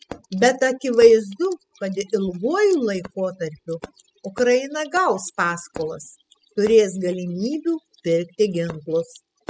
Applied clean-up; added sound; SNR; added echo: classical method spectral subtraction.